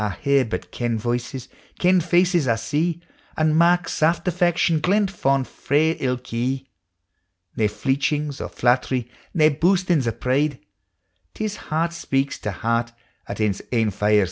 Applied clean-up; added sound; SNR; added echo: none; none; none; none.